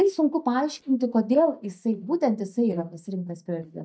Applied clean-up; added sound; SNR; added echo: neural mask model DeepFilterNet 3.